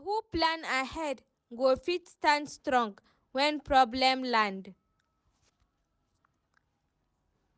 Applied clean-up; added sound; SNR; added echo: none; none; none; none.